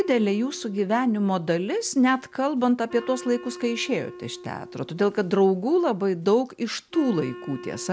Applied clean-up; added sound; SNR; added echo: none; Wind instrument, woodwind instrument; 18 dB; none.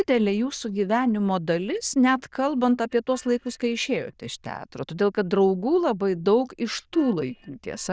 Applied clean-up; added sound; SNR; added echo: neural diffusion model UNIVERSE++.